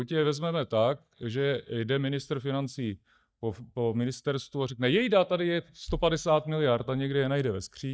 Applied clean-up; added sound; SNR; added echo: neural mask model DeepFilterNet 3.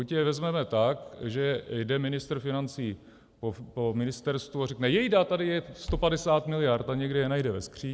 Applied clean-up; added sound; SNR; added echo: none; none; none; none.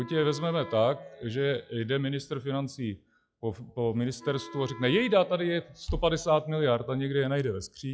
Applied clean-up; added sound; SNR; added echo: classical method log-MMSE.